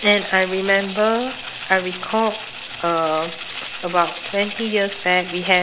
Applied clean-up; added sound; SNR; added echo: none; Rattle (instrument); 11 dB; none.